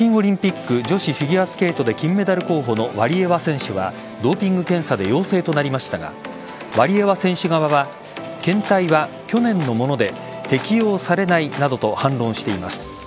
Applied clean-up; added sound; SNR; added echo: none; none; none; none.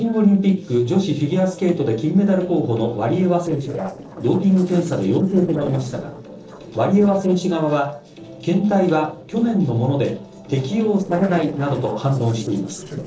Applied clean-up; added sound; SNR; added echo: neural separator model SepFormer DNS4.